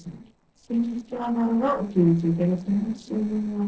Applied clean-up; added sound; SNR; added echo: neural separator model SepFormer DNS4.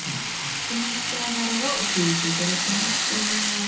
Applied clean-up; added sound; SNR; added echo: none; Rattle (instrument); -4 dB; reverberation time 0.7 s.